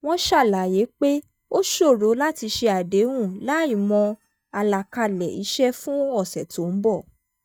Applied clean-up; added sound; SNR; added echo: neural mask model DeepFilterNet 3.